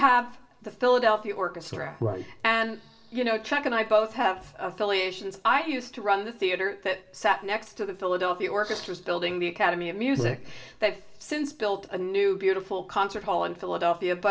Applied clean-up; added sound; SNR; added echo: none; none; none; reverberation time 0.4 s.